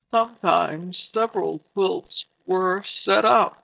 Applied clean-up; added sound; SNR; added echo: neural mask model DeepFilterNet 3.